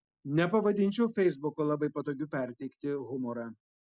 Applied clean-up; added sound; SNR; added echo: none; none; none; none.